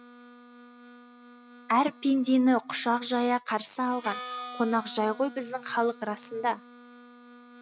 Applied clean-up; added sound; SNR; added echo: none; Harmonica; 17 dB; none.